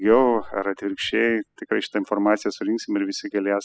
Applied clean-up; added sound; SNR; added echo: classical method spectral subtraction.